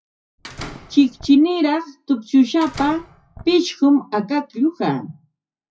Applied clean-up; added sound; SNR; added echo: classical method WPE with log-MMSE.